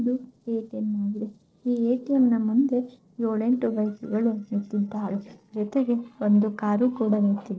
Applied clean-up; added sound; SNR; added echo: neural separator model SepFormer DNS4.